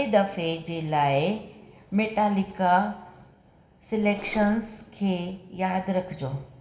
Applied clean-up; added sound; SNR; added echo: none; Mechanisms; 16 dB; reverberation time 1.1 s.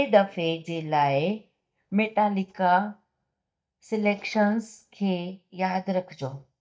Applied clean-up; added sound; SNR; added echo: neural mask model DeepFilterNet 3.